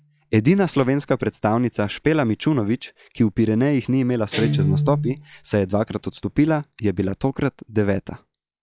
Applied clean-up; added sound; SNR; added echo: classical method log-MMSE.